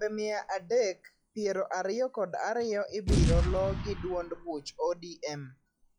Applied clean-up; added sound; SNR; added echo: classical method log-MMSE.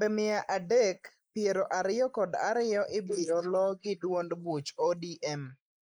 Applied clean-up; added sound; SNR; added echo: neural mask model Resemble Enhance denoiser.